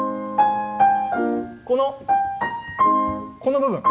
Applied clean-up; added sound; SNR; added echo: none; none; none; none.